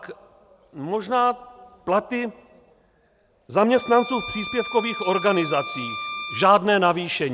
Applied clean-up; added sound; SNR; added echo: none; Bowed string instrument; 10 dB; none.